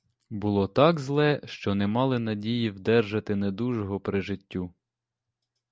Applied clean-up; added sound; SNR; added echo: none; none; none; none.